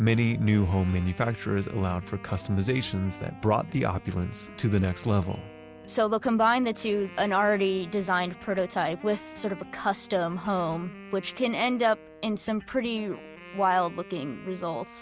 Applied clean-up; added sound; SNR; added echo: none; Wind instrument, woodwind instrument; 19 dB; none.